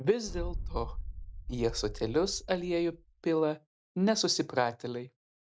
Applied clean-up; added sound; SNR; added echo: none; Boom; 8 dB; none.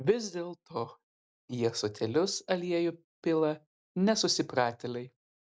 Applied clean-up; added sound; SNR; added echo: none; none; none; none.